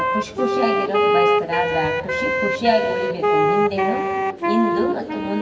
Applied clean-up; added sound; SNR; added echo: none; Wind instrument, woodwind instrument; -4 dB; reverberation time 2.6 s.